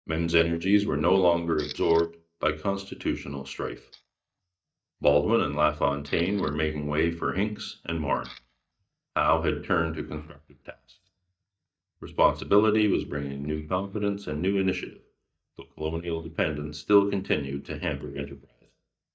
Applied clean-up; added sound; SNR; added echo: neural mask model DeepFilterNet 3.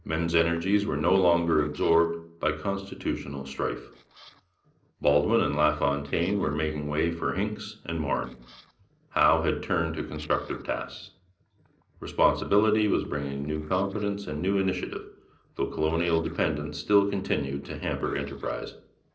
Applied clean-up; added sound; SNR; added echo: neural separator model SepFormer DNS4.